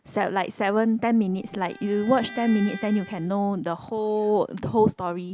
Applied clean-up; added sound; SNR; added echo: none; Bowed string instrument; 19 dB; none.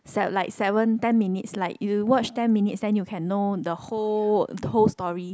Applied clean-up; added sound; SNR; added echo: none; none; none; none.